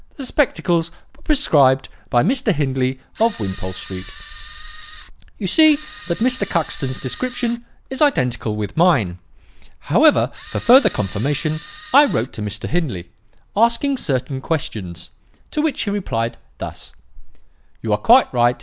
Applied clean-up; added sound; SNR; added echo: none; Camera; 13 dB; none.